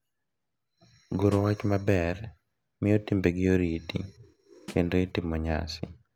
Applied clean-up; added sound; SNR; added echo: none; Snare drum; 18 dB; none.